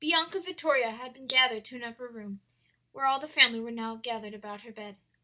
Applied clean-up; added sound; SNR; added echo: none; none; none; none.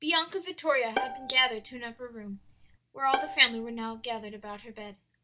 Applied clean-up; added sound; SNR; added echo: none; Bowed string instrument; 8 dB; none.